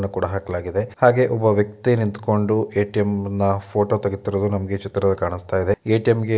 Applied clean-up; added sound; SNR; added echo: none; none; none; none.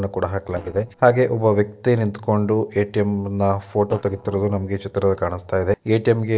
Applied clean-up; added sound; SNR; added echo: neural separator model SepFormer DNS4.